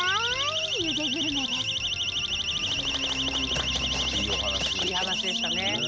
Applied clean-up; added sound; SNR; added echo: none; Siren; -4 dB; none.